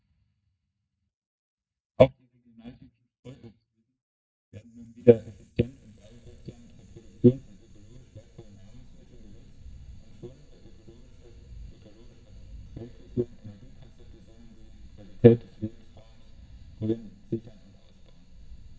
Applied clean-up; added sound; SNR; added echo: neural mask model DeepFilterNet 3.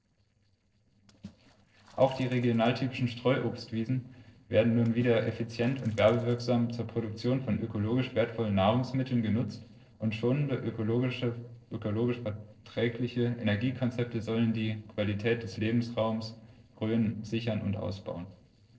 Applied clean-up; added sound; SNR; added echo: neural separator model SepFormer DNS4.